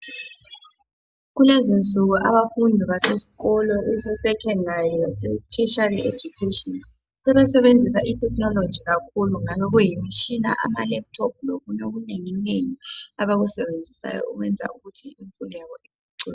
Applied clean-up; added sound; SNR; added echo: none; none; none; none.